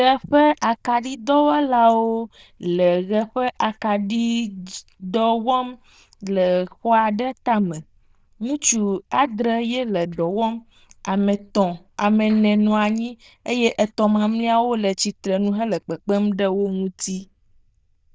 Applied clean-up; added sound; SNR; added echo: neural diffusion model UNIVERSE++.